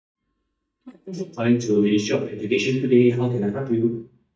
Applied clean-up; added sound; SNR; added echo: neural mask model DeepFilterNet 3.